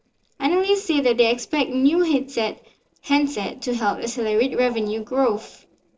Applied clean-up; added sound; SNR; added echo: neural separator model SepFormer DNS4.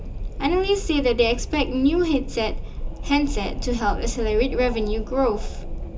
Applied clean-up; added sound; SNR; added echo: none; Wind; 4 dB; reverberation time 0.2 s.